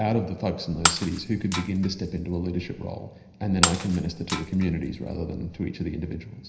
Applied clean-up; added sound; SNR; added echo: none; Shatter; 3 dB; reverberation time 0.9 s.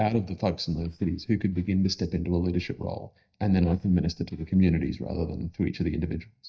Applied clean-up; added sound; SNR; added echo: neural mask model DeepFilterNet 3.